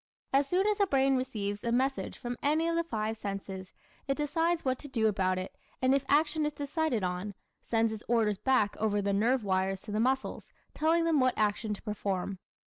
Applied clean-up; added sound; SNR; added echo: none; none; none; none.